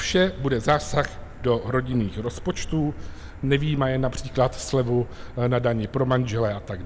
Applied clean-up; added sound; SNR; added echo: none; Motor vehicle (road); 11 dB; none.